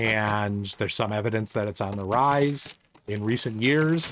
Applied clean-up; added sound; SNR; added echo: neural mask model RNNoise.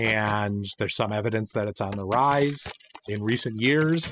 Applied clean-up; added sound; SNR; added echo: classical method spectral subtraction.